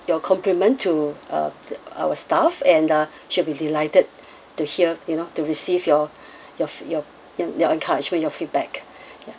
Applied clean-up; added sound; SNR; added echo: none; none; none; none.